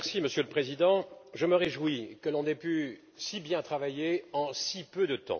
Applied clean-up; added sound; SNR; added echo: none; none; none; none.